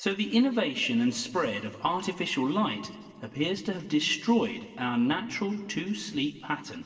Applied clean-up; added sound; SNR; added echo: neural separator model SepFormer DNS4.